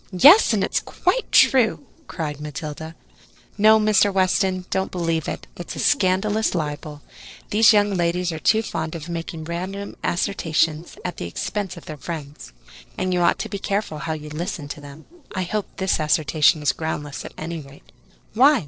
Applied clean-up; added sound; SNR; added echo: neural separator model SepFormer DNS4.